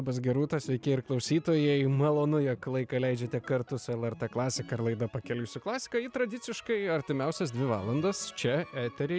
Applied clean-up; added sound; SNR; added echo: none; none; none; none.